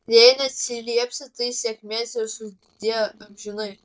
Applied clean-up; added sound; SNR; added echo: neural mask model DeepFilterNet 3.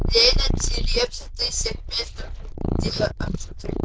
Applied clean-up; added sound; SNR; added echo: neural diffusion model UNIVERSE++.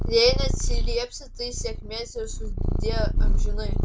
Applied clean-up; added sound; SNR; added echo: none; Purr; -5 dB; none.